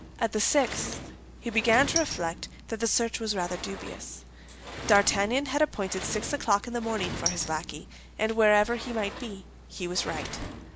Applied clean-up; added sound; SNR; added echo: none; Sliding door; 10 dB; none.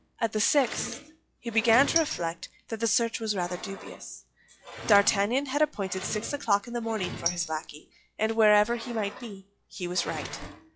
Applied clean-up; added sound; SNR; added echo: classical method log-MMSE.